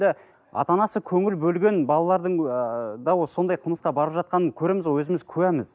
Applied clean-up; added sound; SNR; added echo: none; none; none; none.